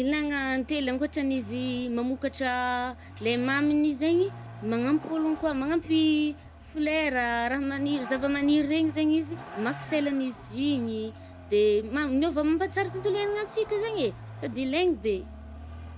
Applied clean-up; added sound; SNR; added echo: none; Vehicle; 16 dB; none.